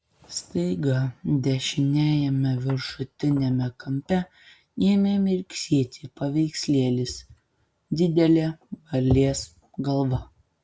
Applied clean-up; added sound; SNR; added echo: none; none; none; none.